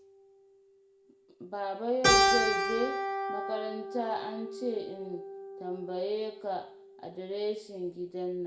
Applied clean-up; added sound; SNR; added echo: none; Keyboard (musical); -2 dB; reverberation time 0.5 s.